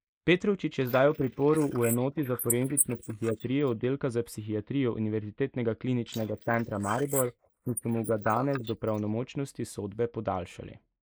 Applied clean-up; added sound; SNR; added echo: neural mask model Resemble Enhance denoiser.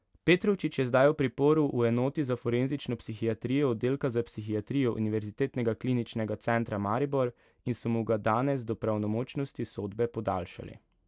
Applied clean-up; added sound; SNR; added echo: none; none; none; none.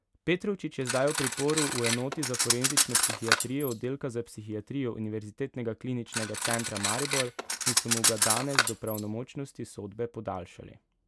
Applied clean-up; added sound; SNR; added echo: none; Cutlery, silverware; -4 dB; none.